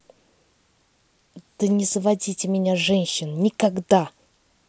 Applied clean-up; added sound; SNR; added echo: none; none; none; none.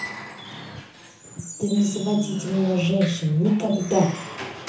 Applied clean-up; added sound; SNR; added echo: none; Squeak / Wood; 12 dB; reverberation time 0.7 s.